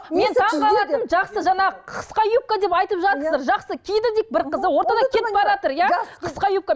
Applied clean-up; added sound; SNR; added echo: none; none; none; none.